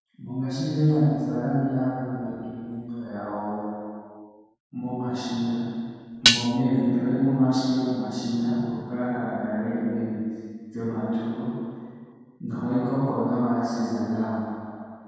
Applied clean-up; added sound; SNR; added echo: none; Dishes, pots, and pans; -4 dB; reverberation time 2.1 s.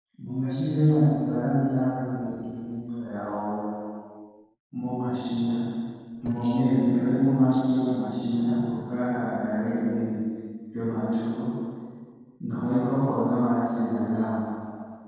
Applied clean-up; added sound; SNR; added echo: neural separator model SepFormer DNS4.